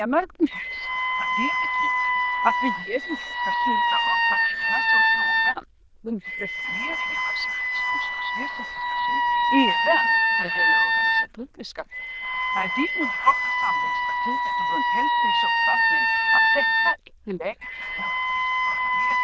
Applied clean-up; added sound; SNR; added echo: neural diffusion model UNIVERSE++.